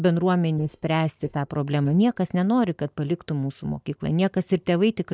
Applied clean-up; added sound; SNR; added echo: neural mask model DeepFilterNet 3.